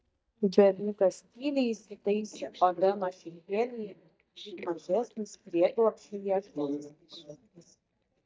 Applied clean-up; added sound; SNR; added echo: neural mask model DeepFilterNet 3.